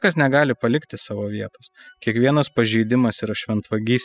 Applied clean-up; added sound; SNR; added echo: classical method spectral subtraction.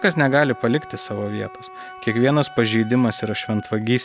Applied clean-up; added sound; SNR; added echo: none; Wind instrument, woodwind instrument; 17 dB; none.